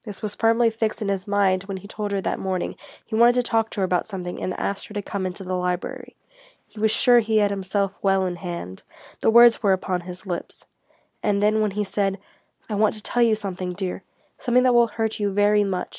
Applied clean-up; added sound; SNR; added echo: none; none; none; none.